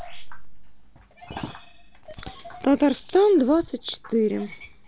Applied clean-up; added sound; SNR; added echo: none; none; none; none.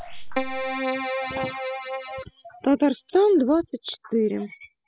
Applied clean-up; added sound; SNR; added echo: classical method spectral subtraction.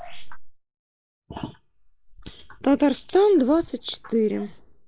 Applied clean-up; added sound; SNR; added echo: neural mask model Resemble Enhance denoiser.